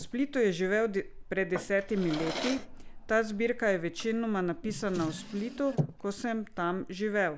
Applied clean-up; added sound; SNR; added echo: none; Drawer open or close; 11 dB; none.